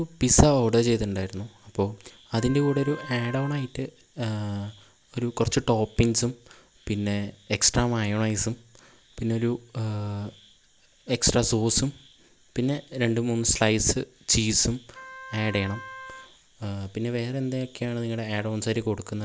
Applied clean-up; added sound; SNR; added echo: none; Wind instrument, woodwind instrument; 17 dB; none.